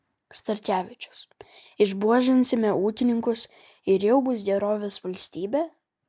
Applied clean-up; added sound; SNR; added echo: none; none; none; none.